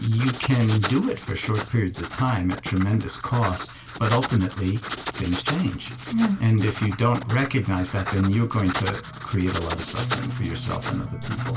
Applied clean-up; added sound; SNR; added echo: none; Writing; 8 dB; reverberation time 0.2 s.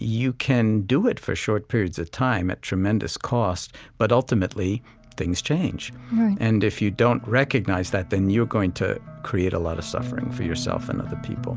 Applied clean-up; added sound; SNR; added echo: none; none; none; none.